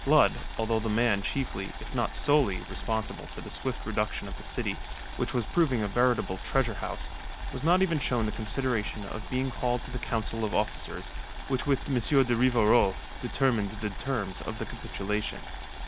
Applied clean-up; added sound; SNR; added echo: none; Boiling; 7 dB; none.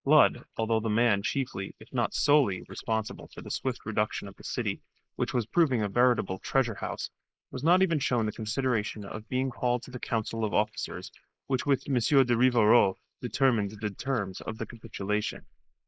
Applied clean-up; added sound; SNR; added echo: neural mask model Resemble Enhance denoiser.